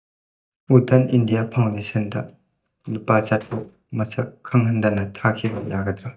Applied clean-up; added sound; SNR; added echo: neural mask model DeepFilterNet 3.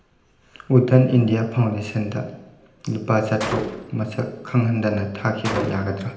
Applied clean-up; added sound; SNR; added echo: none; Gunshot, gunfire; 14 dB; reverberation time 0.9 s.